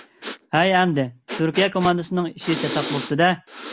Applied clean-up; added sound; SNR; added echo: none; Breathing; 9 dB; none.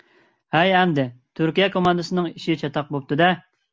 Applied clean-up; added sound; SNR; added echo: none; none; none; none.